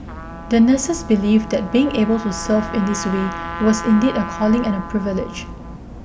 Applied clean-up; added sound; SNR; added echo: none; Trumpet; 13 dB; none.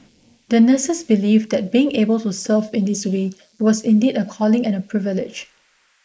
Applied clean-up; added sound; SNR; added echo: neural mask model Resemble Enhance denoiser.